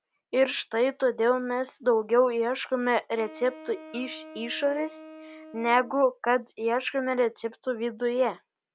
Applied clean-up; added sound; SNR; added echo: none; Wind instrument, woodwind instrument; 18 dB; none.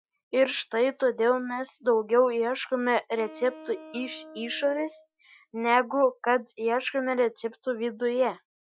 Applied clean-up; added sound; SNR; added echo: classical method Wiener filter.